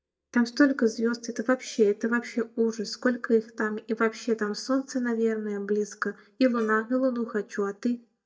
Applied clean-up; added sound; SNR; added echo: neural mask model DeepFilterNet 3.